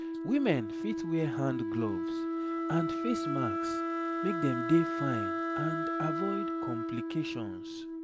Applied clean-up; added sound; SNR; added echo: none; Wind instrument, woodwind instrument; 0 dB; none.